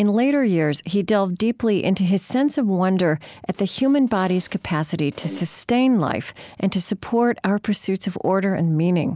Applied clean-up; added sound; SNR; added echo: none; Fart; 19 dB; none.